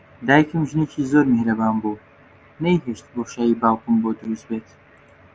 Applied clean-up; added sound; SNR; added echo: none; none; none; none.